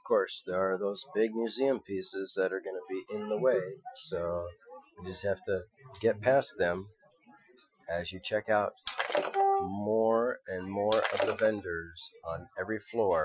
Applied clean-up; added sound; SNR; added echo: classical method Wiener filter.